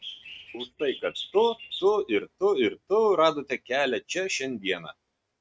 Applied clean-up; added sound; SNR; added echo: neural mask model RNNoise.